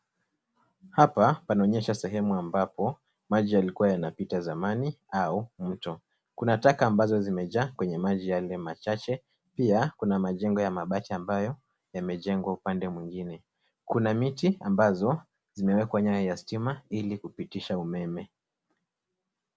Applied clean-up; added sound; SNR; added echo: none; none; none; none.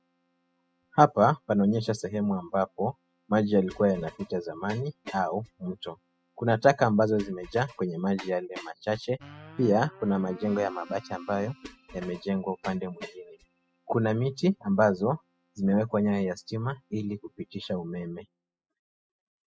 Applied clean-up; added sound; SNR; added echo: classical method spectral subtraction.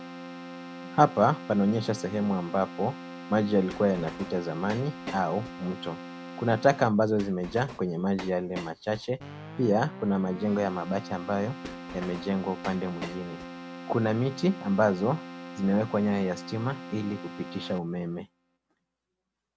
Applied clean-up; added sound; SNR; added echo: none; Keyboard (musical) + Train; 13 dB; none.